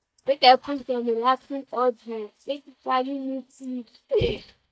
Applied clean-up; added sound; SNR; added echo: neural mask model DeepFilterNet 3.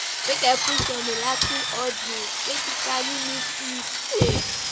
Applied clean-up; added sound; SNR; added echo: none; Drill; -1 dB; reverberation time 1.1 s.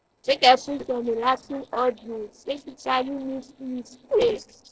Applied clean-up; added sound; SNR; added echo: neural separator model SepFormer DNS4.